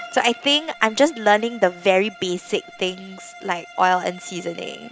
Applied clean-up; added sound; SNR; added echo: none; Bowed string instrument; 20 dB; none.